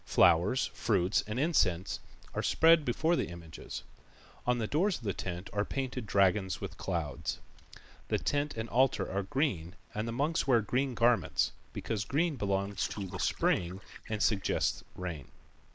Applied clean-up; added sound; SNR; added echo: neural mask model Resemble Enhance denoiser.